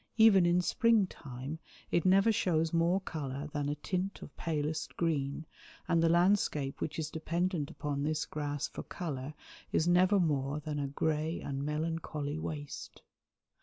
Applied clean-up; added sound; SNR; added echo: none; none; none; none.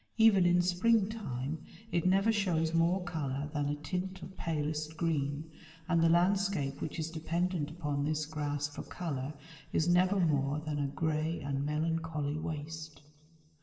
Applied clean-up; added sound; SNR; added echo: none; none; none; reverberation time 2.4 s.